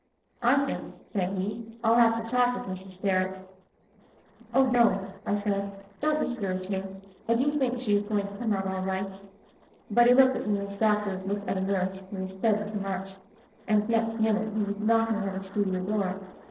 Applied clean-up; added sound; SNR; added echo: neural separator model SepFormer DNS4.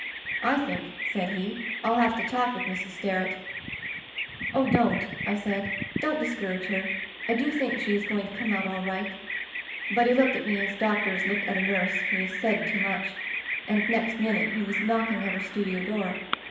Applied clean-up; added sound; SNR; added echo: none; Bird vocalization, bird call, bird song; 4 dB; reverberation time 0.8 s.